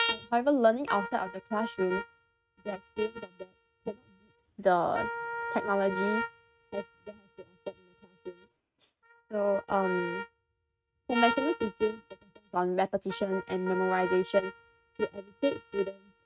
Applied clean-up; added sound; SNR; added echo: neural mask model RNNoise.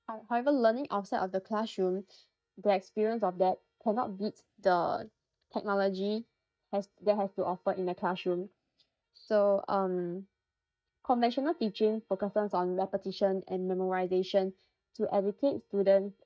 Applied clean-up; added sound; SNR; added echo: neural mask model DeepFilterNet 3.